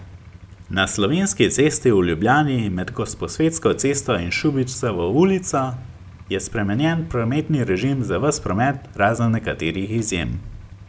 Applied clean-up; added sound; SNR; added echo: none; Idling / Engine starting / Motorcycle / Accelerating, revving, vroom; 20 dB; none.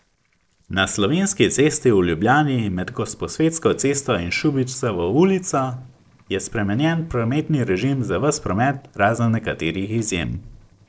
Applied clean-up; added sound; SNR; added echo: neural separator model SepFormer DNS4.